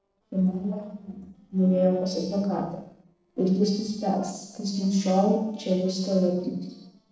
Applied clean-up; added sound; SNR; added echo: neural separator model SepFormer DNS4.